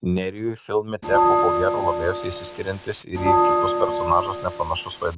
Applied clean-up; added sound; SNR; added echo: none; Bell; -3 dB; none.